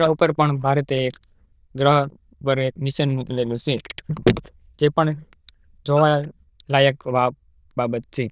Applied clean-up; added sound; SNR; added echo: neural diffusion model UNIVERSE++.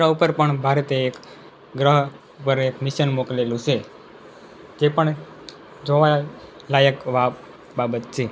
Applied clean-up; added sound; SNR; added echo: none; none; none; none.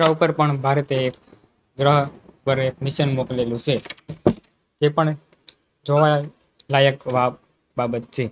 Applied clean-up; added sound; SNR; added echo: neural mask model RNNoise.